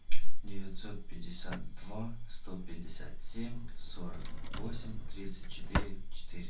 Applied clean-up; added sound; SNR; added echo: none; Drawer open or close; 16 dB; reverberation time 0.2 s.